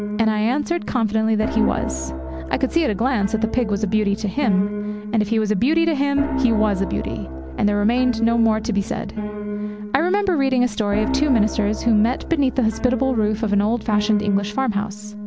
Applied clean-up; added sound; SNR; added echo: none; Piano; 7 dB; none.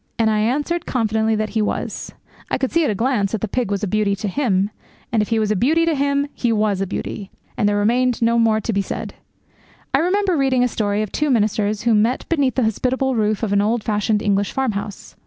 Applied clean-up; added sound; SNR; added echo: none; none; none; none.